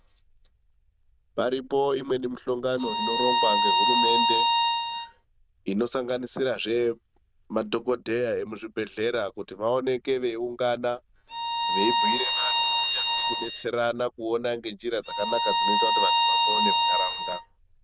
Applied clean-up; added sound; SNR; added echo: neural diffusion model UNIVERSE++.